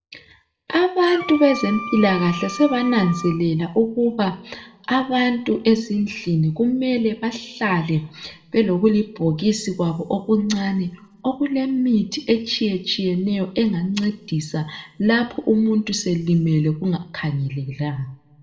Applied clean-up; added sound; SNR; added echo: none; Wind instrument, woodwind instrument; 12 dB; reverberation time 0.5 s.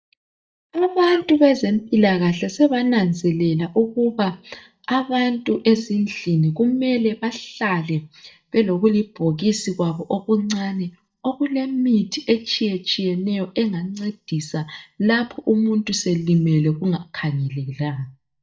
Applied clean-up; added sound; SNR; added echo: neural mask model DeepFilterNet 3.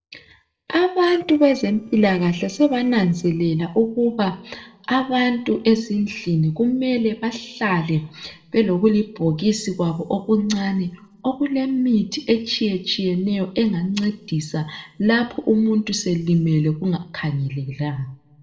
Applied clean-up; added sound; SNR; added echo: neural separator model SepFormer DNS4.